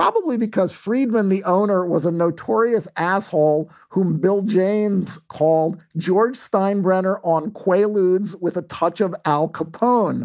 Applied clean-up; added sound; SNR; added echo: none; none; none; none.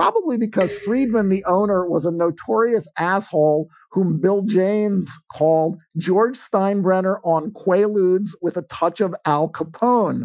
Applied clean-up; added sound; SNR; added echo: classical method Wiener filter.